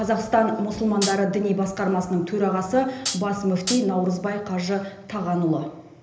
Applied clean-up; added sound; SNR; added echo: none; Hi-hat; 6 dB; reverberation time 0.8 s.